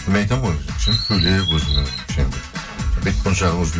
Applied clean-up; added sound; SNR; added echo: none; Chirp, tweet; 5 dB; reverberation time 0.2 s.